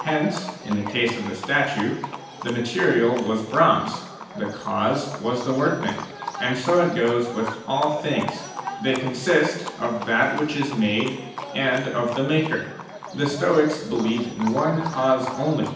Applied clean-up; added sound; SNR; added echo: none; Livestock, farm animals, working animals; 12 dB; reverberation time 0.9 s.